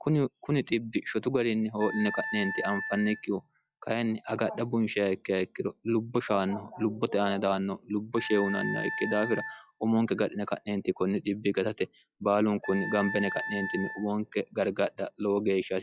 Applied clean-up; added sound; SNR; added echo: classical method log-MMSE.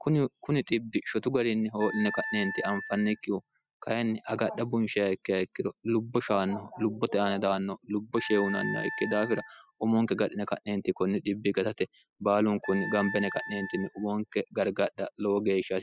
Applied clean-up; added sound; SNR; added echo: classical method spectral subtraction.